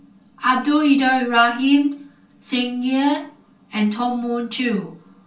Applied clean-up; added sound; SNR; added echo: none; none; none; reverberation time 0.2 s.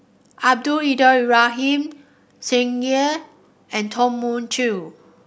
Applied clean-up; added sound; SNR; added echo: none; none; none; none.